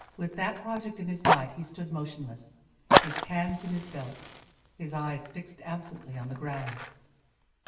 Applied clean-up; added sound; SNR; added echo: none; Fire; -4 dB; reverberation time 0.8 s.